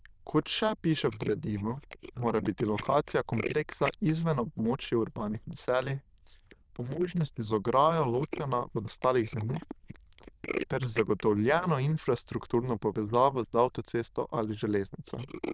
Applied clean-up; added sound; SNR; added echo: neural diffusion model UNIVERSE++.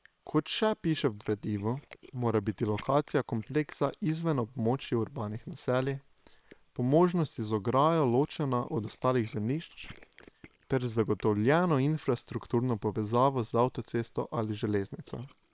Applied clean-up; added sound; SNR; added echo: neural separator model SepFormer WHAM!.